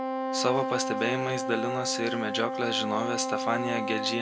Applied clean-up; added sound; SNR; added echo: none; Wind instrument, woodwind instrument; 1 dB; reverberation time 1.7 s.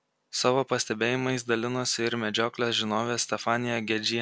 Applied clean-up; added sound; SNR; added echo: none; none; none; none.